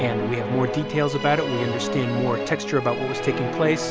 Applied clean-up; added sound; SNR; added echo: none; Musical instrument; 4 dB; none.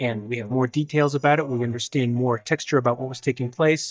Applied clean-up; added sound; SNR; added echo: neural mask model DeepFilterNet 3.